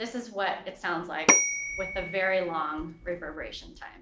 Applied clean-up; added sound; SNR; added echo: none; Bell / Telephone; -3 dB; none.